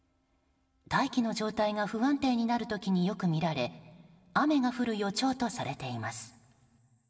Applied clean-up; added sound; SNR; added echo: none; none; none; reverberation time 1.1 s.